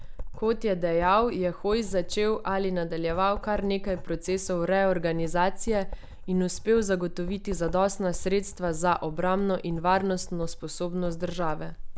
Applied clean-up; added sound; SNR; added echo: none; Writing; 7 dB; none.